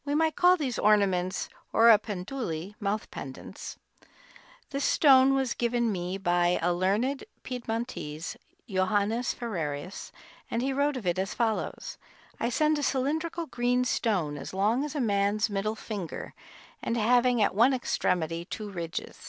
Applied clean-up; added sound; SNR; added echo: none; none; none; none.